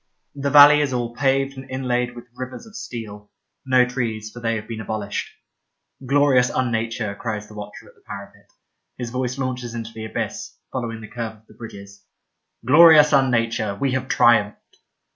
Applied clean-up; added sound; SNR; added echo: none; none; none; none.